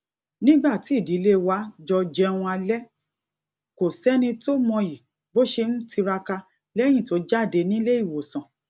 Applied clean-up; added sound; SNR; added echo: none; none; none; none.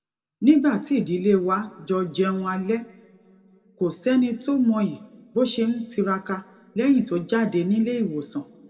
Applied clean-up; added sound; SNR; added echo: none; none; none; reverberation time 1.1 s.